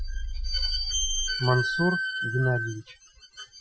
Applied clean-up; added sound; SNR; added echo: classical method Wiener filter.